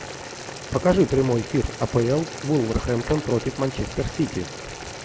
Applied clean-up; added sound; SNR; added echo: none; Boiling; 11 dB; none.